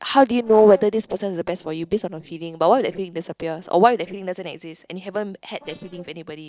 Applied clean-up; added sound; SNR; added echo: neural separator model SepFormer DNS4.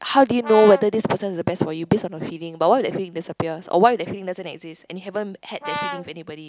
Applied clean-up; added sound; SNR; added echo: none; Brass instrument; 10 dB; none.